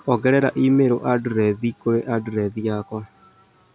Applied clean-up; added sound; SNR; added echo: none; none; none; none.